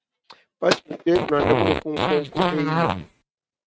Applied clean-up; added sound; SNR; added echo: neural mask model RNNoise.